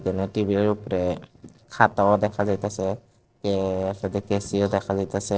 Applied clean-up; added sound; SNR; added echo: neural separator model SepFormer DNS4.